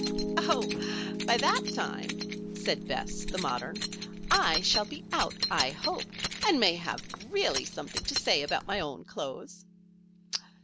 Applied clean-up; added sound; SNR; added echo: none; Keys jangling + Piano; 3 dB; none.